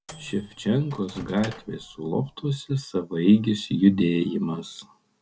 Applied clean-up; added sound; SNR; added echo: none; Microwave oven; 19 dB; none.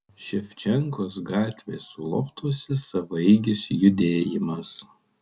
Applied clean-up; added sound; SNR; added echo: none; none; none; none.